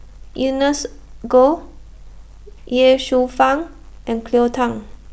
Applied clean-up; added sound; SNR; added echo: none; none; none; none.